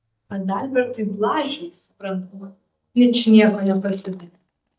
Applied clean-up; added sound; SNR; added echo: neural mask model DeepFilterNet 3.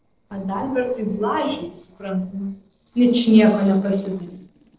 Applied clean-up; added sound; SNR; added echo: neural separator model SepFormer DNS4.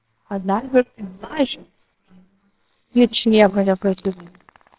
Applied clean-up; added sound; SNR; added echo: neural separator model SepFormer WHAMR!.